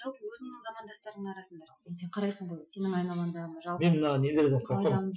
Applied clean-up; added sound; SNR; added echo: classical method Wiener filter.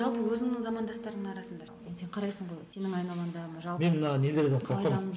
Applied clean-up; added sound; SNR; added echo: none; Bass guitar; 10 dB; none.